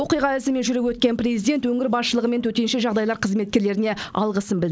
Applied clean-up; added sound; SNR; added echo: none; none; none; none.